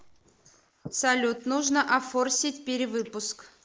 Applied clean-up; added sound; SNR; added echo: neural mask model Resemble Enhance denoiser.